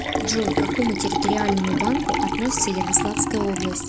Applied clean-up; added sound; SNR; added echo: none; Liquid; 0 dB; none.